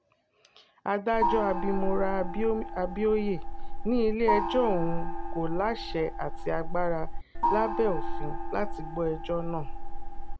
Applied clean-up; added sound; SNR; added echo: none; Gong; -1 dB; none.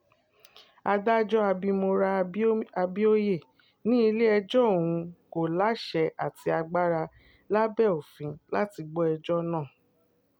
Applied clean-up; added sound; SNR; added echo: none; none; none; none.